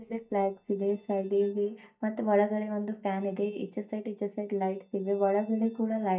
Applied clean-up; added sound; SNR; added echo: neural mask model DeepFilterNet 3.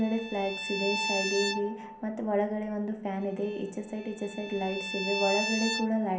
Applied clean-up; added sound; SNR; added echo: none; Bowed string instrument; 5 dB; reverberation time 0.6 s.